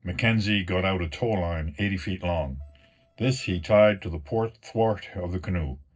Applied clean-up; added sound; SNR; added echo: neural separator model SepFormer DNS4.